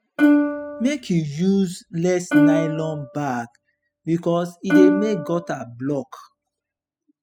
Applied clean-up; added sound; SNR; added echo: classical method spectral subtraction.